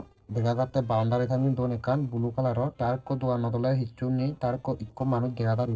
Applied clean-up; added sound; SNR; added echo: neural separator model SepFormer DNS4.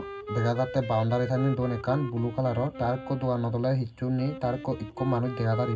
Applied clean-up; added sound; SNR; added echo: none; Wind instrument, woodwind instrument; 11 dB; reverberation time 0.4 s.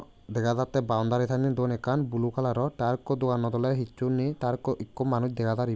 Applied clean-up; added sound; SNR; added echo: none; none; none; none.